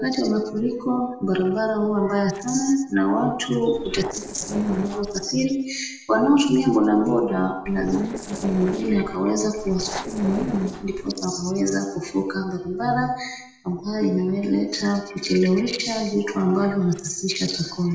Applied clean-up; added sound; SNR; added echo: neural separator model SepFormer DNS4.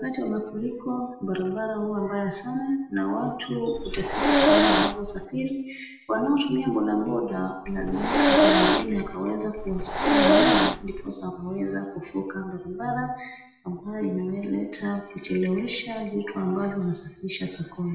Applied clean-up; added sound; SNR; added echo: none; Hiss; -5 dB; reverberation time 0.8 s.